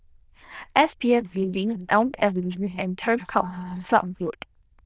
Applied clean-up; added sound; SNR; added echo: neural diffusion model UNIVERSE++.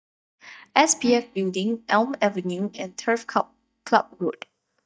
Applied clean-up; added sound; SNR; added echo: neural mask model DeepFilterNet 3.